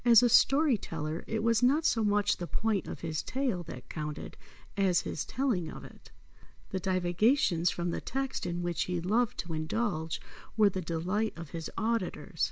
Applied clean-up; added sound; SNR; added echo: none; none; none; none.